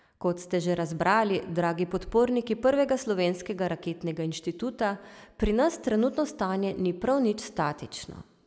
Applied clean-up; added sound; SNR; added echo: none; none; none; none.